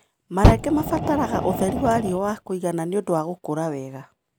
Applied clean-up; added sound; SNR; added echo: none; Fire; -1 dB; none.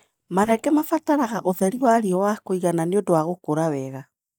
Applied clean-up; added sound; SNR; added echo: neural mask model DeepFilterNet 3.